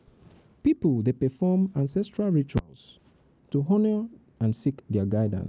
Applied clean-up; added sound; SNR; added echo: none; none; none; none.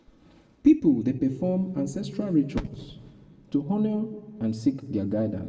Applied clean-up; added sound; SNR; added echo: none; none; none; reverberation time 1.2 s.